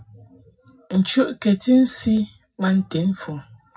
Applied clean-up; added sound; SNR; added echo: none; none; none; reverberation time 0.4 s.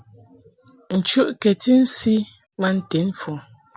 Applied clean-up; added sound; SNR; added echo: none; none; none; none.